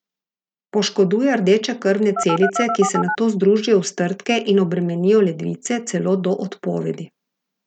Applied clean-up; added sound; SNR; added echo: neural mask model RNNoise.